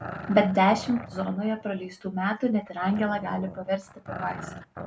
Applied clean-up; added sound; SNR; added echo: none; Growling; 13 dB; none.